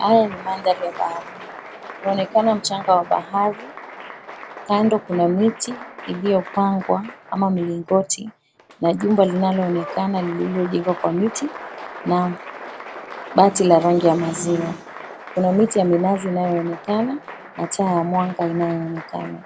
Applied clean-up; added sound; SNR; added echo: none; Applause; 15 dB; none.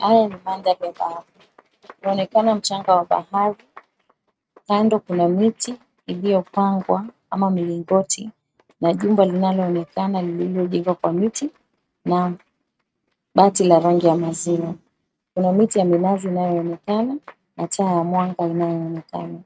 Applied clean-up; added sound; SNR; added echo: neural mask model RNNoise.